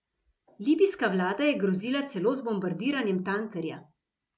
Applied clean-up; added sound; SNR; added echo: none; none; none; none.